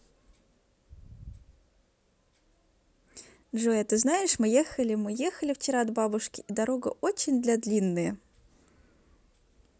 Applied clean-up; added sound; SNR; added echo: none; none; none; none.